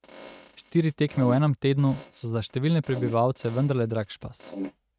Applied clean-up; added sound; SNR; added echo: neural mask model RNNoise.